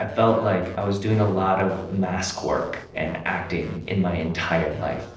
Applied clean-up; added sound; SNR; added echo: neural separator model SepFormer DNS4.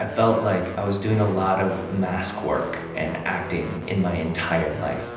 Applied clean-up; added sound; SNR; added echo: none; Guitar; 11 dB; reverberation time 0.9 s.